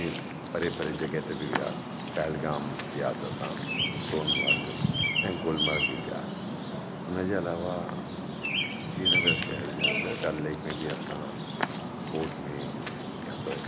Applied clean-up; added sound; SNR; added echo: none; Bird vocalization, bird call, bird song; -2 dB; none.